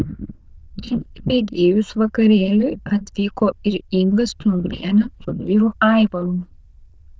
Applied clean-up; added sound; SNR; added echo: neural diffusion model UNIVERSE++.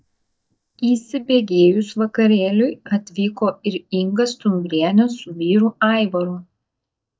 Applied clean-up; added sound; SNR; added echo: neural mask model DeepFilterNet 3.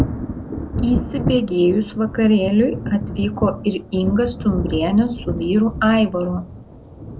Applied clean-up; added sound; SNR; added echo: none; Thunder; 7 dB; none.